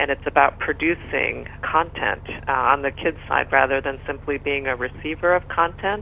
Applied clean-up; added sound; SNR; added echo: none; Bus; 16 dB; none.